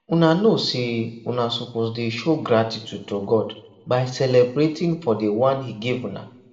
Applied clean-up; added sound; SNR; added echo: none; none; none; reverberation time 0.8 s.